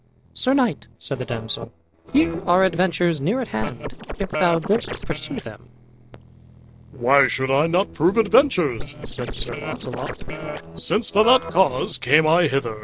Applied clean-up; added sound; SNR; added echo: neural separator model SepFormer DNS4.